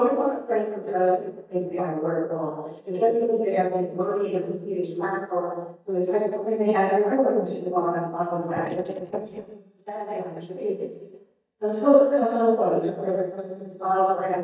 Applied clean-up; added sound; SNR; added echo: neural mask model DeepFilterNet 3.